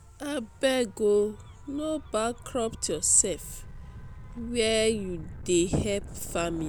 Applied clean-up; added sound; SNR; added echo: none; Gull, seagull / Waves, surf / Siren; 14 dB; none.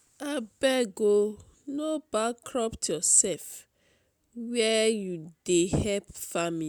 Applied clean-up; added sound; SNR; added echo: none; none; none; none.